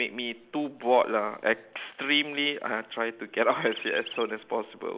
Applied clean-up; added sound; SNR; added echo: neural mask model Resemble Enhance denoiser.